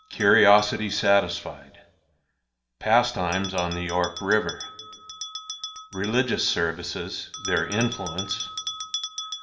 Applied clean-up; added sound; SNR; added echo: none; Bell; 12 dB; reverberation time 1.2 s.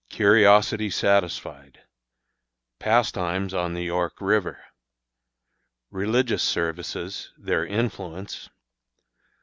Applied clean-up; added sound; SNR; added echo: none; none; none; none.